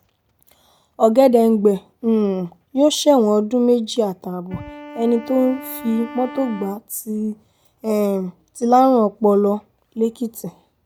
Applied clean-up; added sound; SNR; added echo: none; Wind instrument, woodwind instrument; 17 dB; none.